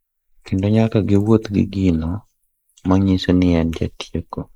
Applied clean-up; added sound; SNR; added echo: neural mask model Resemble Enhance denoiser.